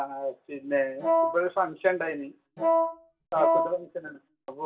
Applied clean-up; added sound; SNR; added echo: none; Wind instrument, woodwind instrument; -4 dB; reverberation time 0.2 s.